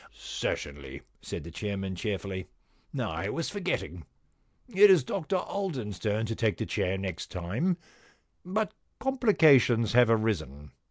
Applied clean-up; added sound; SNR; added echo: none; none; none; none.